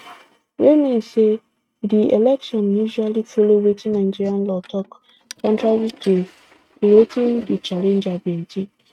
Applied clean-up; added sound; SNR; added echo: neural mask model RNNoise.